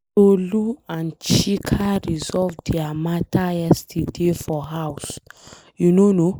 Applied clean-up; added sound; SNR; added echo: neural mask model Resemble Enhance denoiser.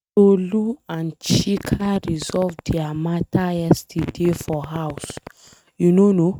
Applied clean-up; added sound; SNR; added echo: neural mask model RNNoise.